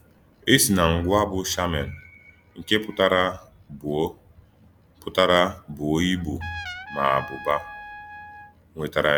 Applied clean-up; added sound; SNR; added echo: none; Trumpet; 15 dB; none.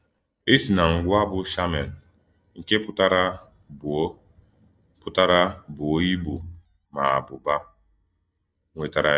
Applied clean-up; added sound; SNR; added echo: neural mask model DeepFilterNet 3.